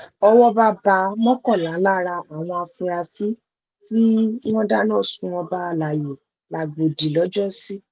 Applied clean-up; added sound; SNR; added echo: none; none; none; none.